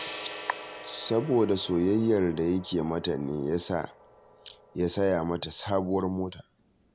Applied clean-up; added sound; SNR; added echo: none; Gong; 17 dB; none.